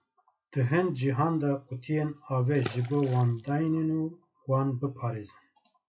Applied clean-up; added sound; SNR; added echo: classical method log-MMSE.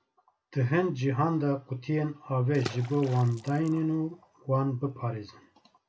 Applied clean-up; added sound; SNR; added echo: none; Water / Splash, splatter; 17 dB; none.